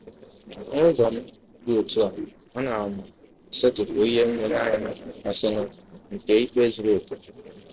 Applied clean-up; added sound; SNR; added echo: neural separator model SepFormer DNS4.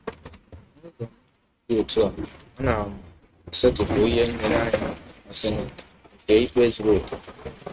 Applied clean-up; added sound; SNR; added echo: neural mask model RNNoise.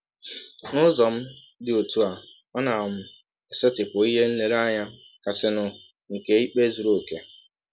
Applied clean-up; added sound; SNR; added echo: none; none; none; none.